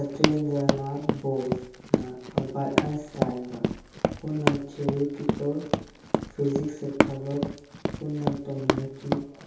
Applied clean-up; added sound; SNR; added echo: none; Run; -2 dB; reverberation time 0.7 s.